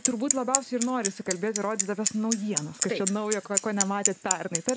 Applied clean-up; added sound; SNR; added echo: none; Bicycle; 1 dB; none.